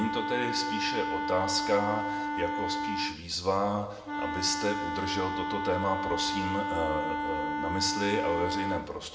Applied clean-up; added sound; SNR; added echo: none; Wind instrument, woodwind instrument; 1 dB; reverberation time 0.8 s.